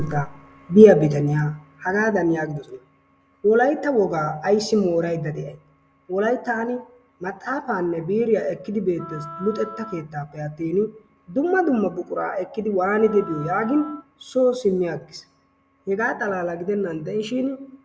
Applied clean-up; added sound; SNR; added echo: none; Wind instrument, woodwind instrument; 17 dB; none.